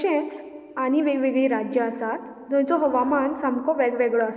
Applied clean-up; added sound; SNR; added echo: none; none; none; none.